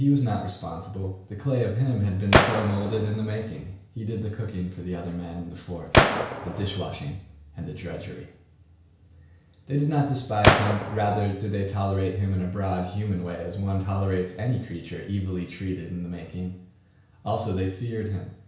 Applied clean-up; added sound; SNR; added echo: none; Gunshot, gunfire; -4 dB; reverberation time 0.5 s.